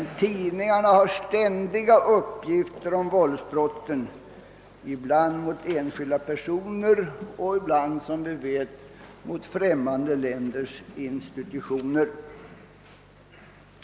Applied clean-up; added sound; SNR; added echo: none; none; none; none.